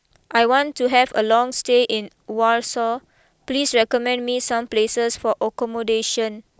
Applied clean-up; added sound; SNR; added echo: none; none; none; none.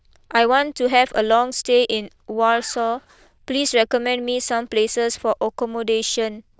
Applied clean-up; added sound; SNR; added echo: neural diffusion model UNIVERSE++.